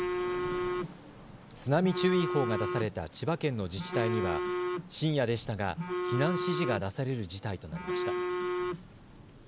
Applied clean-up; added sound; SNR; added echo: none; Telephone; 2 dB; none.